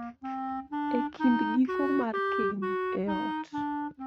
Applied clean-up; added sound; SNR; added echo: neural mask model RNNoise.